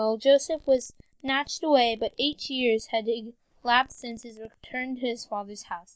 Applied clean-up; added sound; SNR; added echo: neural mask model Resemble Enhance denoiser.